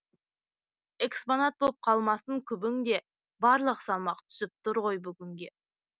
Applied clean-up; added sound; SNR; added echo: none; none; none; none.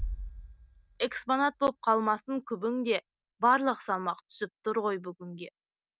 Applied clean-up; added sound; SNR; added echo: none; Bass drum; 15 dB; none.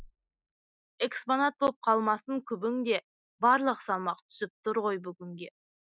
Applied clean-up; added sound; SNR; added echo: classical method Wiener filter.